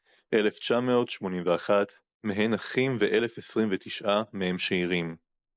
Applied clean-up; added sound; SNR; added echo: neural mask model Resemble Enhance denoiser.